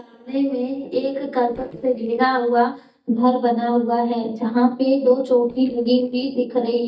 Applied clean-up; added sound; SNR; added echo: neural mask model DeepFilterNet 3.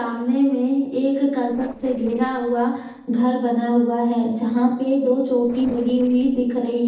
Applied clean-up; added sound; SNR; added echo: neural separator model SepFormer DNS4.